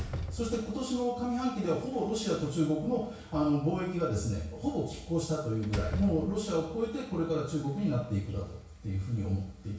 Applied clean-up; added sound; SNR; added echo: none; Slam; 14 dB; reverberation time 0.6 s.